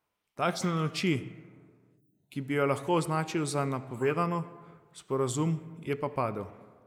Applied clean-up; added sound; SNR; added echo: neural mask model Resemble Enhance denoiser.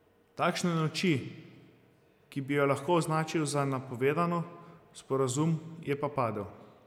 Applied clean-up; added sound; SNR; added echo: none; none; none; none.